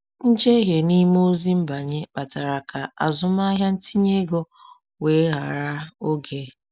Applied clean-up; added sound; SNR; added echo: none; none; none; none.